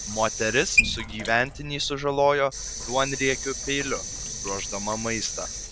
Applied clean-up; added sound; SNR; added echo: none; Sink (filling or washing) / Water tap, faucet; 4 dB; none.